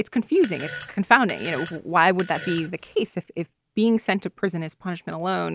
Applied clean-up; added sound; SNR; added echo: none; Fart; 13 dB; none.